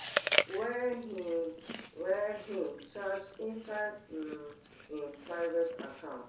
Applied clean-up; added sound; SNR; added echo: none; Chewing, mastication; 2 dB; reverberation time 0.6 s.